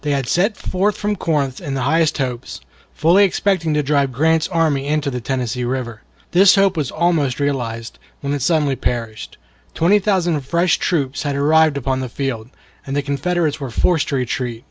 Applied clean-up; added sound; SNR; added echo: none; none; none; none.